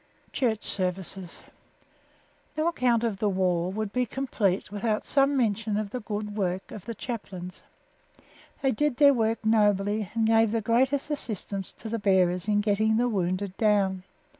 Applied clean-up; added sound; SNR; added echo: none; none; none; none.